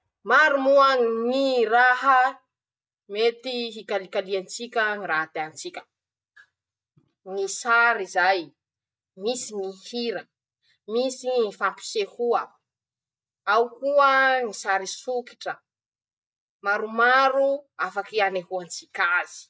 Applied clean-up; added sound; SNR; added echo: none; none; none; none.